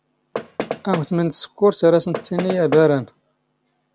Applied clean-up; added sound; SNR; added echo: none; Knock; 9 dB; none.